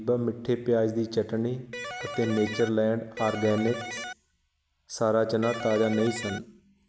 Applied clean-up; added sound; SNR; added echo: none; Electric guitar; 8 dB; none.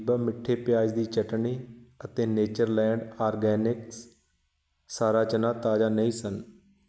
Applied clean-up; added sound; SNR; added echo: none; none; none; none.